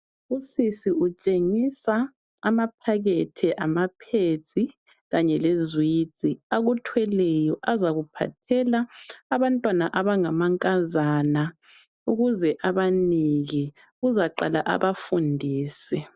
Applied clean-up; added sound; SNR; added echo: none; none; none; none.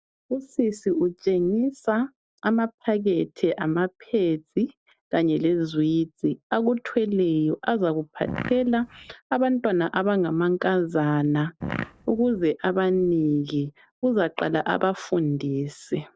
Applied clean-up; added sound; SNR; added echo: neural separator model SepFormer DNS4.